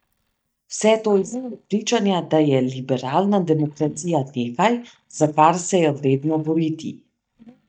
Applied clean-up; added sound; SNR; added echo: neural mask model DeepFilterNet 3.